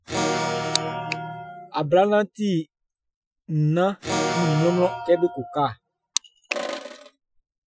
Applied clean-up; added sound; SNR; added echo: classical method Wiener filter.